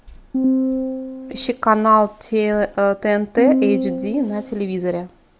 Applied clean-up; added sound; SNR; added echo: none; Piano; 3 dB; none.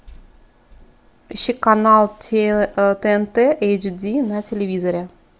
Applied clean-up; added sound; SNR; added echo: none; none; none; none.